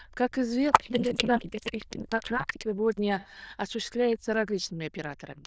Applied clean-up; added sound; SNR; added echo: neural diffusion model UNIVERSE++.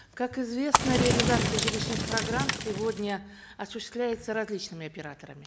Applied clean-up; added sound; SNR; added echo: none; Fire; -4 dB; none.